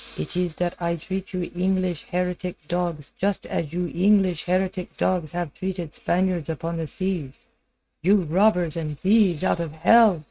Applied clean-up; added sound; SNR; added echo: neural mask model RNNoise.